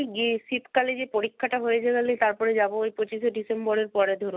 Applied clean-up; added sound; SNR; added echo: none; none; none; none.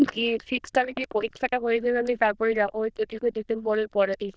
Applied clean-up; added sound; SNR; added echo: neural diffusion model UNIVERSE++.